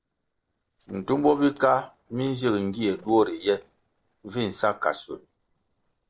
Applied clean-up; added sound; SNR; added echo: neural separator model SepFormer DNS4.